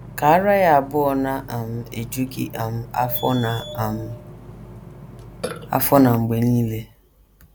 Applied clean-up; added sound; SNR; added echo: none; Burping, eructation; 15 dB; none.